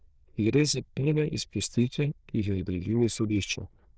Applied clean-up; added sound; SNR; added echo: neural diffusion model UNIVERSE++.